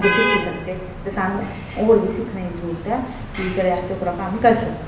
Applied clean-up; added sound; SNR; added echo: none; Traffic noise, roadway noise / Vehicle horn, car horn, honking; 6 dB; reverberation time 0.8 s.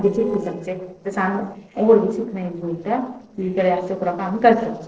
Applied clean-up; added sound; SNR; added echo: neural separator model SepFormer DNS4.